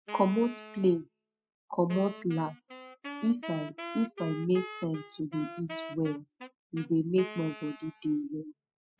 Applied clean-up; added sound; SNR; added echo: classical method spectral subtraction.